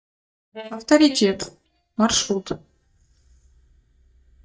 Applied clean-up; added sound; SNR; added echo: neural mask model DeepFilterNet 3.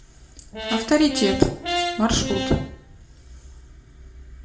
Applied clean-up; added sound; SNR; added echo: none; Brass instrument; 5 dB; reverberation time 0.4 s.